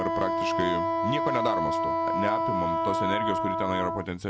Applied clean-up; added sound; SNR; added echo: none; Wind instrument, woodwind instrument; -4 dB; none.